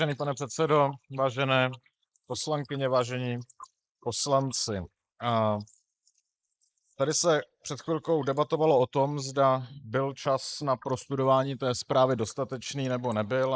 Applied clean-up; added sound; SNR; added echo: neural mask model Resemble Enhance denoiser.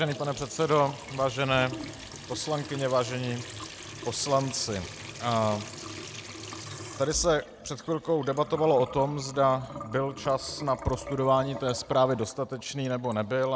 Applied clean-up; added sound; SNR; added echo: none; Trickle, dribble / Sink (filling or washing) / Water tap, faucet; 13 dB; none.